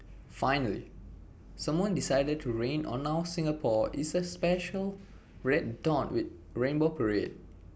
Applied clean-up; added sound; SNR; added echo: none; none; none; none.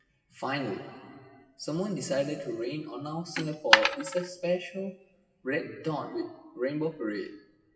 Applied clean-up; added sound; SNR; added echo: classical method WPE with log-MMSE.